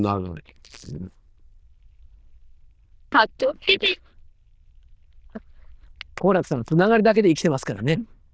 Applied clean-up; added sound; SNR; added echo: neural diffusion model UNIVERSE++.